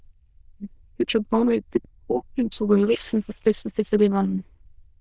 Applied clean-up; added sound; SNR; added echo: neural diffusion model UNIVERSE++.